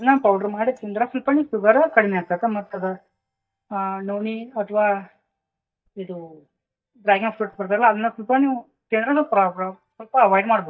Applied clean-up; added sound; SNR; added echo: neural mask model DeepFilterNet 3.